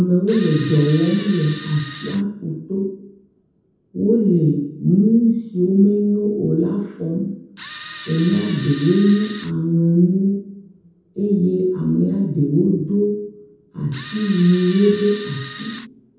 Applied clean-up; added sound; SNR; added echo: none; Camera; 16 dB; reverberation time 0.9 s.